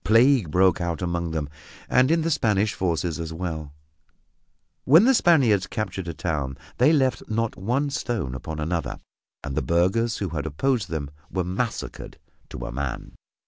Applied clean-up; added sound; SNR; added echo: none; none; none; none.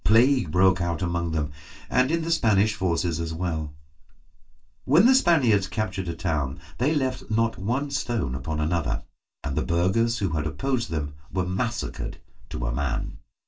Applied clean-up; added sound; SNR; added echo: none; none; none; reverberation time 0.2 s.